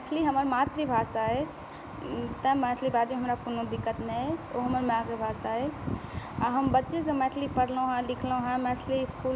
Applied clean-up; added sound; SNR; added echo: none; none; none; none.